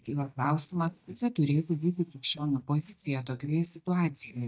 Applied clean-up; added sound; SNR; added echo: neural mask model DeepFilterNet 3.